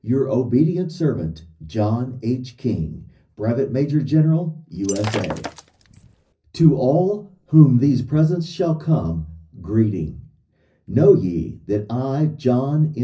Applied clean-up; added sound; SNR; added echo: none; Shatter; 13 dB; reverberation time 0.4 s.